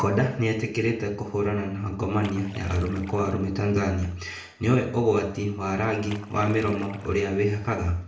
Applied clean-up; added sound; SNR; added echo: none; Splash, splatter; 20 dB; reverberation time 0.5 s.